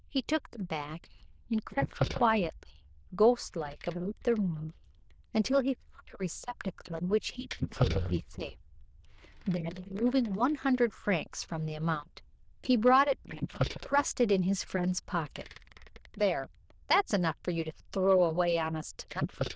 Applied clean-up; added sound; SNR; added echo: neural diffusion model UNIVERSE++.